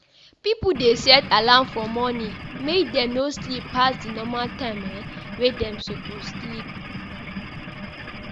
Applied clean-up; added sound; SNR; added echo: none; Engine / Boat, Water vehicle; 11 dB; none.